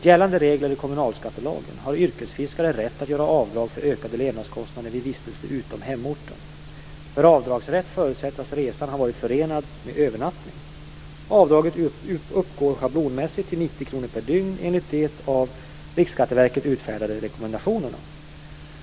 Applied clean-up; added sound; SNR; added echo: none; none; none; none.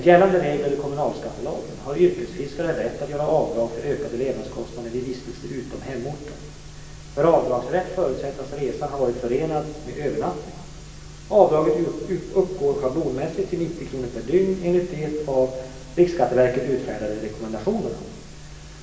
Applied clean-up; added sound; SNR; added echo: none; none; none; reverberation time 1.1 s.